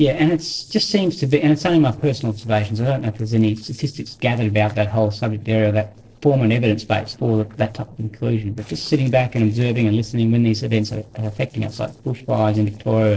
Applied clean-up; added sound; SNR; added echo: neural separator model SepFormer DNS4.